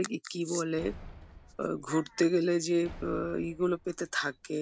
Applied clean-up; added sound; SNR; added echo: none; Slam; 18 dB; none.